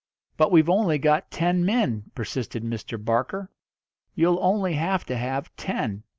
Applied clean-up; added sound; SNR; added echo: none; none; none; none.